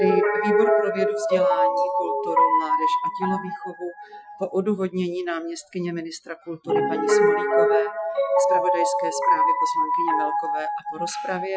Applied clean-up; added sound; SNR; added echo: classical method Wiener filter.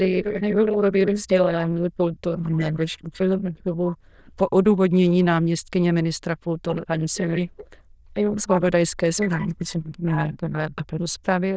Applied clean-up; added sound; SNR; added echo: neural diffusion model UNIVERSE++.